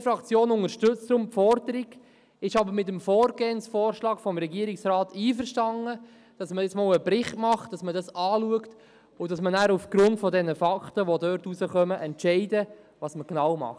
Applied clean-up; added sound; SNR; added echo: none; none; none; none.